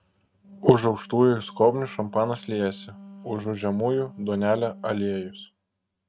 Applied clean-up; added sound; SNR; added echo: neural mask model RNNoise.